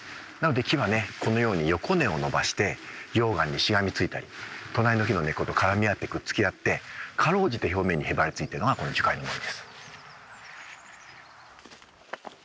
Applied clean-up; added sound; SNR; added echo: none; none; none; none.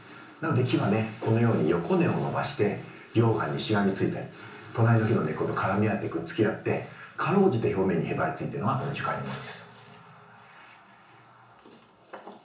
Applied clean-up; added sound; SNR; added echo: none; none; none; reverberation time 0.8 s.